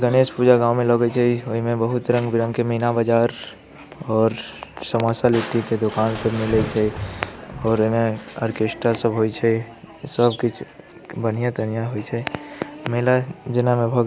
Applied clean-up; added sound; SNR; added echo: none; Crushing; 18 dB; none.